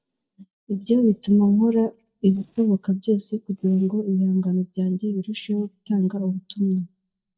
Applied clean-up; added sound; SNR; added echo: neural mask model DeepFilterNet 3.